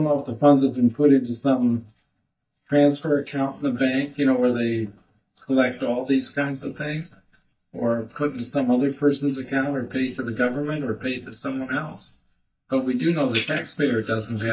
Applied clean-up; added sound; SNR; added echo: neural mask model DeepFilterNet 3.